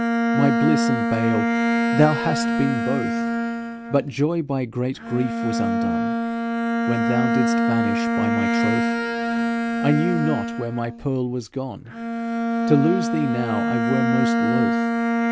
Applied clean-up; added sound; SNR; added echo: none; Bowed string instrument; -3 dB; none.